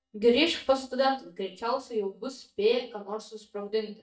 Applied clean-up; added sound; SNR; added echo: neural mask model DeepFilterNet 3.